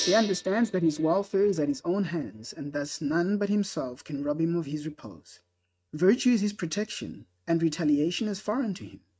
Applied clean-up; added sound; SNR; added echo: neural mask model RNNoise.